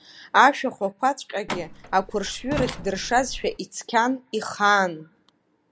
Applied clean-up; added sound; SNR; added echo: none; Truck; 10 dB; none.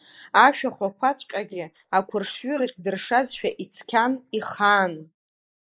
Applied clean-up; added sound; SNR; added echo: neural mask model Resemble Enhance denoiser.